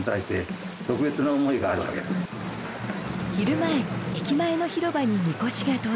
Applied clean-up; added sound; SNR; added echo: none; Stream; 15 dB; none.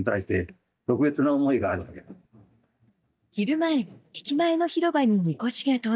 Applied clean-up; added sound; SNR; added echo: neural mask model DeepFilterNet 3.